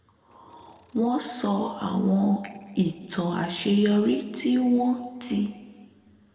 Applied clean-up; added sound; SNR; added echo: none; Camera; 10 dB; reverberation time 1.4 s.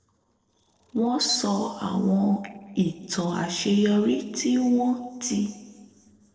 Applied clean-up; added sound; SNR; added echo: neural separator model SepFormer DNS4.